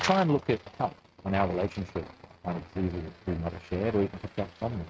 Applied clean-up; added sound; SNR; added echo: neural mask model RNNoise.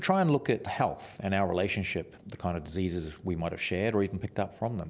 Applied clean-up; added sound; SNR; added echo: none; none; none; none.